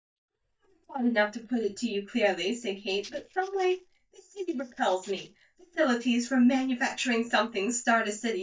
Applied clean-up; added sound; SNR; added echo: neural mask model DeepFilterNet 3.